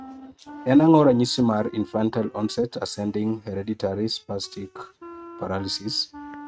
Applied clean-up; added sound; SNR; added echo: neural mask model RNNoise.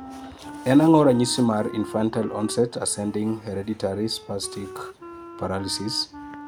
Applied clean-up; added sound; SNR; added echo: none; Wind instrument, woodwind instrument; 16 dB; none.